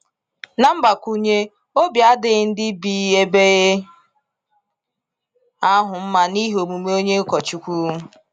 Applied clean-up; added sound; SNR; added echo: none; none; none; none.